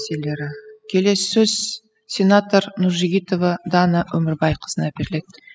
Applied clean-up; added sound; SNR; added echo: classical method spectral subtraction.